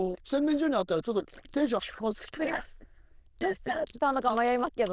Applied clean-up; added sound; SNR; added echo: neural diffusion model UNIVERSE++.